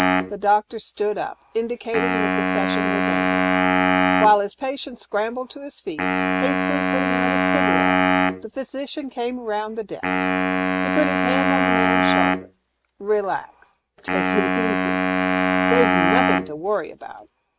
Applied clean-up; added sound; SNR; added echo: neural mask model RNNoise.